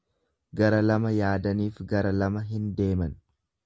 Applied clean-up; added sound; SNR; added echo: none; none; none; none.